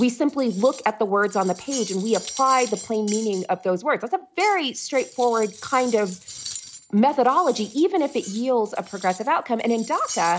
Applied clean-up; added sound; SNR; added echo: none; Cutlery, silverware; 16 dB; none.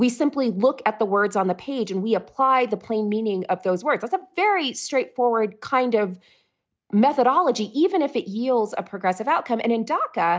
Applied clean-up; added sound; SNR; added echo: none; none; none; none.